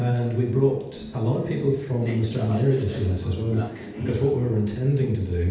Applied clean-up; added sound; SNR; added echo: none; Train; 13 dB; reverberation time 0.8 s.